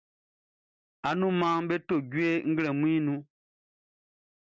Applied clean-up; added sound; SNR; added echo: none; none; none; none.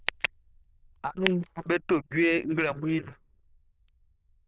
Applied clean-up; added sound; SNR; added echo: neural diffusion model UNIVERSE++.